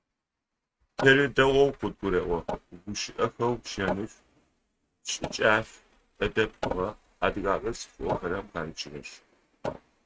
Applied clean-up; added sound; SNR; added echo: neural mask model RNNoise.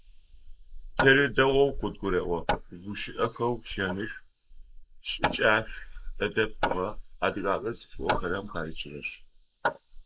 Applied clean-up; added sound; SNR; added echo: neural mask model Resemble Enhance denoiser.